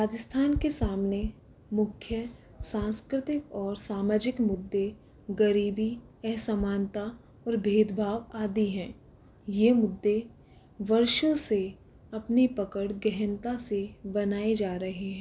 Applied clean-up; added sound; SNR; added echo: none; none; none; none.